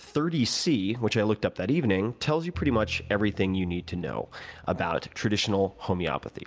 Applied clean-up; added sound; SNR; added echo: none; Bowed string instrument; 15 dB; none.